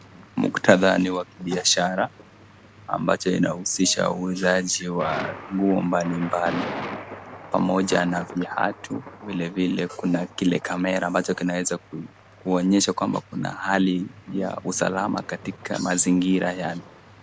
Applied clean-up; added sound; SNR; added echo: none; Thunder; 16 dB; none.